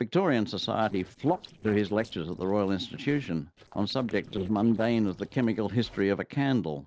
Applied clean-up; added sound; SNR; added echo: neural separator model SepFormer DNS4.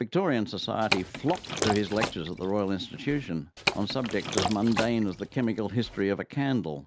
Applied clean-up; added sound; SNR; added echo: none; Liquid; 5 dB; none.